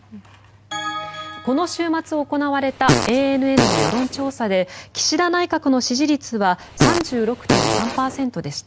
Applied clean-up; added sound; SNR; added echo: none; Fart; 0 dB; none.